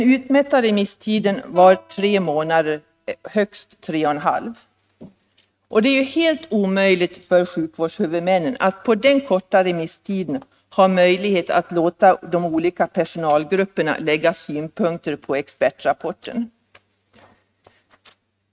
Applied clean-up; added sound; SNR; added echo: neural mask model RNNoise.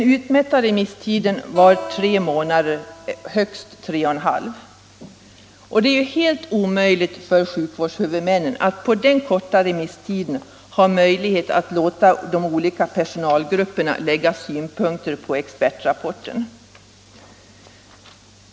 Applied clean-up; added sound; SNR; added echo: none; Acoustic guitar; 17 dB; none.